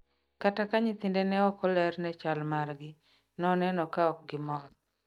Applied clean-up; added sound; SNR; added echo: neural mask model DeepFilterNet 3.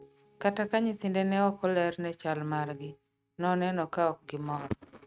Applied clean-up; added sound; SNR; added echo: neural mask model RNNoise.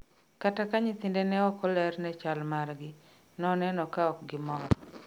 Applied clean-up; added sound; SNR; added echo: none; none; none; none.